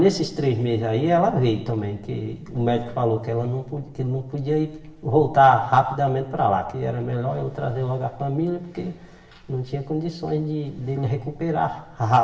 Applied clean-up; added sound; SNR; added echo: none; none; none; reverberation time 1.0 s.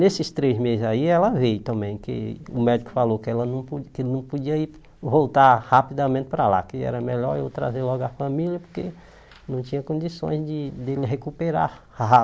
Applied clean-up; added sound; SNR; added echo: none; none; none; none.